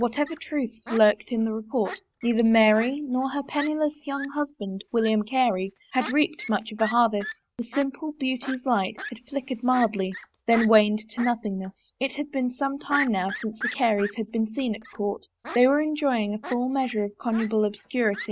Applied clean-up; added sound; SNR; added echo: neural mask model RNNoise.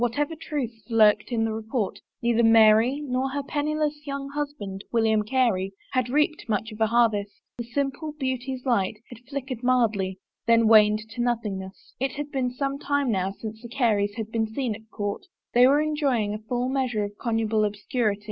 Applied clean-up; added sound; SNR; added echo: none; none; none; none.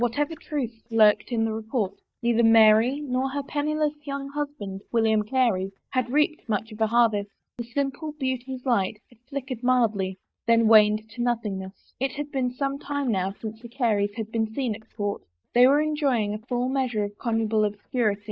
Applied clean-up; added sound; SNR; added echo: neural mask model DeepFilterNet 3.